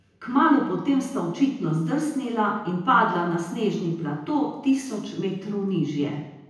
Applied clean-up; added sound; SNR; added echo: none; none; none; reverberation time 0.9 s.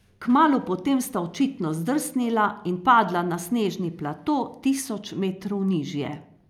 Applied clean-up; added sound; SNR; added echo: none; none; none; none.